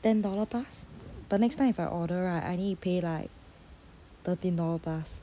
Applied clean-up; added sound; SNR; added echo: none; none; none; none.